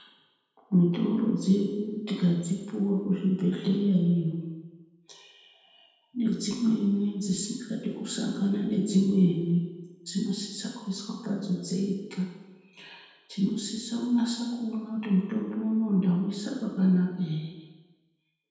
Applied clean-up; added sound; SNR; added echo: none; none; none; reverberation time 1.1 s.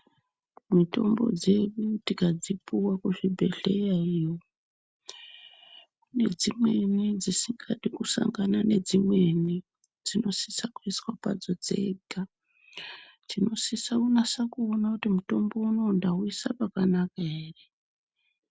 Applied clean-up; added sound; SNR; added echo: none; none; none; none.